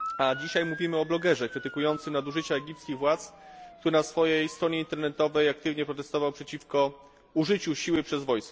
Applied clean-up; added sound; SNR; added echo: none; Motor vehicle (road) / Siren; 17 dB; none.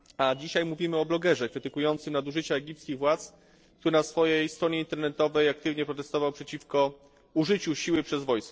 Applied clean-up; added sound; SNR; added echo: neural separator model SepFormer DNS4.